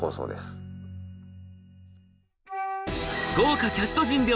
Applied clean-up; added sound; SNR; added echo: none; Wind instrument, woodwind instrument; 9 dB; none.